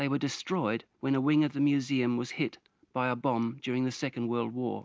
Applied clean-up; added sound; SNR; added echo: none; none; none; none.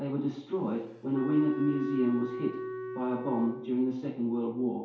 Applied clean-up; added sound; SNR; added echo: none; Wind instrument, woodwind instrument; 9 dB; reverberation time 2.4 s.